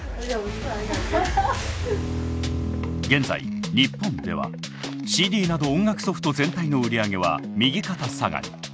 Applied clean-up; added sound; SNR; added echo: none; Bowed string instrument; 5 dB; none.